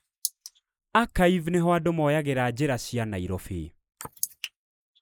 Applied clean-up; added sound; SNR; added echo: neural mask model Resemble Enhance denoiser.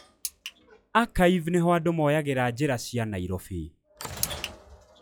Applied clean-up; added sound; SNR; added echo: classical method log-MMSE.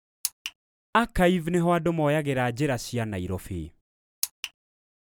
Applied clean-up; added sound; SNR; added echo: none; none; none; none.